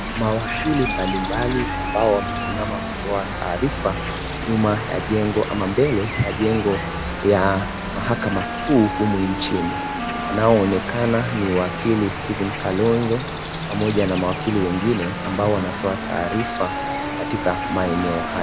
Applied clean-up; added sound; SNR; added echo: none; Cricket + Wind instrument, woodwind instrument; 4 dB; none.